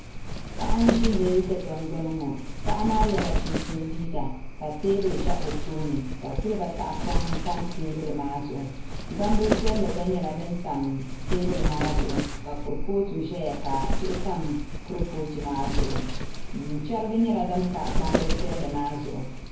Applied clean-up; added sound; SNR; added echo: none; Wind; -1 dB; reverberation time 0.9 s.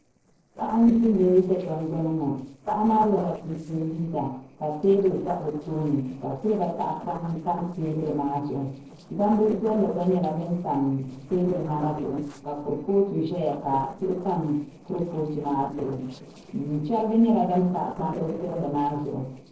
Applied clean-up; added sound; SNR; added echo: neural separator model SepFormer DNS4.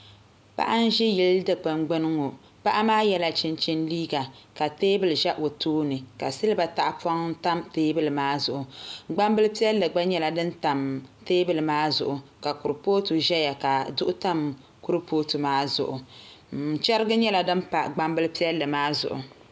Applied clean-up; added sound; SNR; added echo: none; none; none; none.